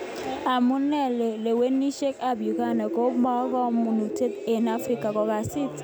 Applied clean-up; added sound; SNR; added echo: none; none; none; none.